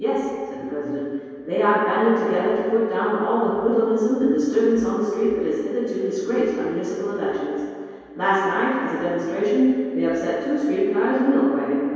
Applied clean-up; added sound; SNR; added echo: none; none; none; reverberation time 2.2 s.